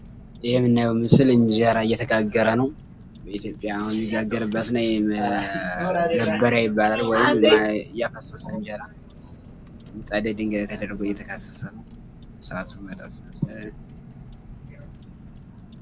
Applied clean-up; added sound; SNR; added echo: none; Car; 18 dB; none.